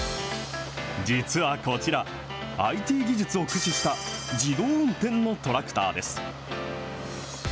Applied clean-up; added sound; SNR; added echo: none; none; none; none.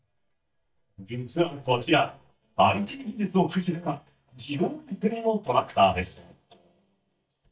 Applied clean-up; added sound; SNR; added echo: neural mask model DeepFilterNet 3.